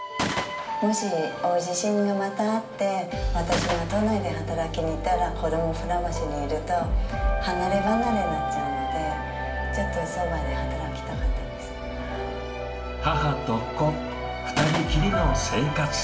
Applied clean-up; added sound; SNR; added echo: none; Gunshot, gunfire; 5 dB; reverberation time 0.8 s.